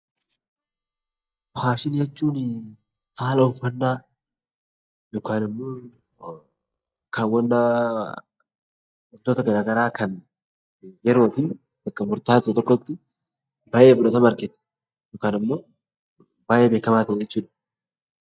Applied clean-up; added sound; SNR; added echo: neural mask model DeepFilterNet 3.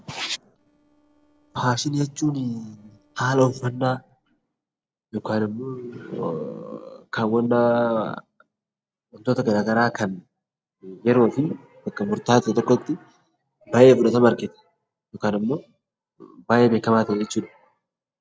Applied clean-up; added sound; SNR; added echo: neural separator model SepFormer DNS4.